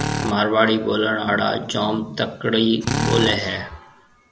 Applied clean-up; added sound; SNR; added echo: none; Drill; 8 dB; none.